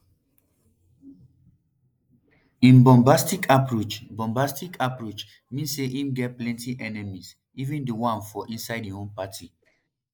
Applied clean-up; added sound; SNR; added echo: neural mask model Resemble Enhance denoiser.